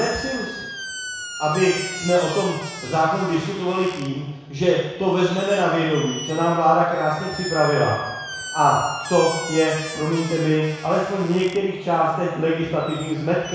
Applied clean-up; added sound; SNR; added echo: none; Squeak; 13 dB; reverberation time 1.1 s.